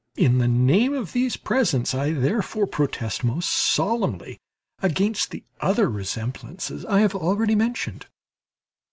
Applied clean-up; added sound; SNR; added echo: none; none; none; none.